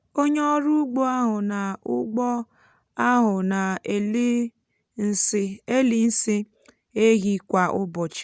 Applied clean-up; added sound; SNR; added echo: none; none; none; none.